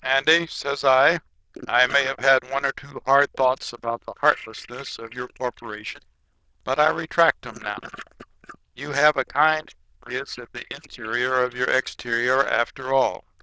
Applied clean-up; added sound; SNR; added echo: neural diffusion model UNIVERSE++.